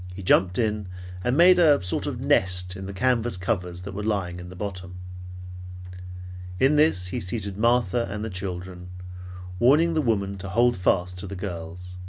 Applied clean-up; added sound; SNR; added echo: none; none; none; none.